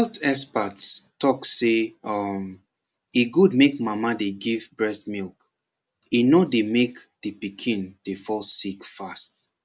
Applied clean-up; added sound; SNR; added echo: none; none; none; none.